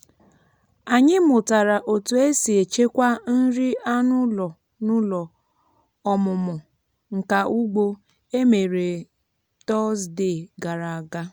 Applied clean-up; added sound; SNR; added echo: none; none; none; none.